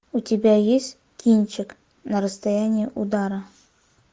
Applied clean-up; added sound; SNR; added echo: none; none; none; none.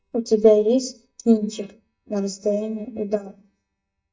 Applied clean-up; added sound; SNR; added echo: neural mask model DeepFilterNet 3.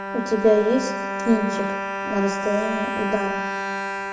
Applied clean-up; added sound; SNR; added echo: none; Bowed string instrument; 3 dB; reverberation time 1.0 s.